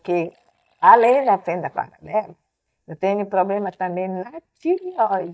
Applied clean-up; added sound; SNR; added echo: neural mask model DeepFilterNet 3.